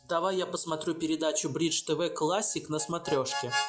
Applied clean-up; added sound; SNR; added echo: classical method log-MMSE.